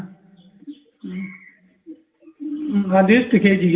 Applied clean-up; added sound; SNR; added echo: none; none; none; reverberation time 1.3 s.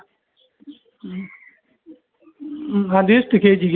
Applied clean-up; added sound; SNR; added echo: none; none; none; none.